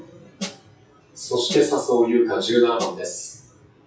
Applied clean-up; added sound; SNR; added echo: classical method WPE with log-MMSE.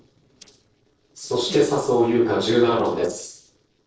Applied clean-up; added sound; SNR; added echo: neural separator model SepFormer DNS4.